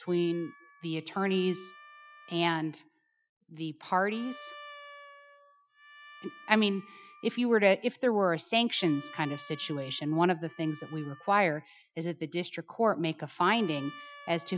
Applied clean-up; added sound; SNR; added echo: classical method Wiener filter.